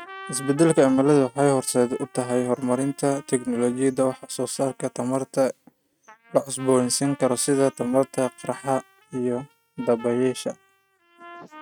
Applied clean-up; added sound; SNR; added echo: neural mask model RNNoise.